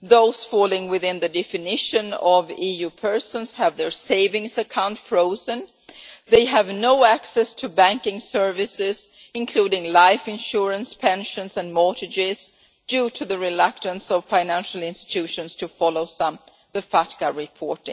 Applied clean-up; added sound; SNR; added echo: none; none; none; none.